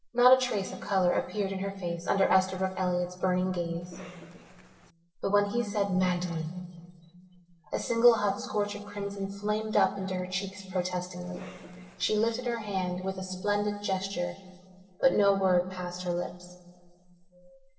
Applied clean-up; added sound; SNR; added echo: neural separator model SepFormer DNS4.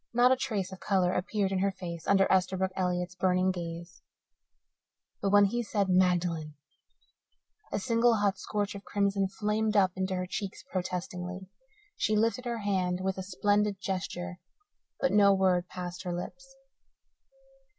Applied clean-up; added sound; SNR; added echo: none; none; none; none.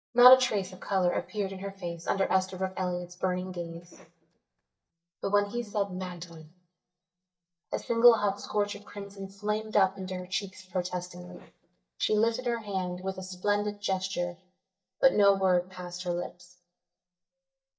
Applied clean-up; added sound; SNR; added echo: neural mask model DeepFilterNet 3.